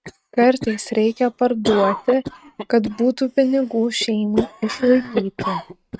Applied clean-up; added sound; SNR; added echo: neural mask model RNNoise.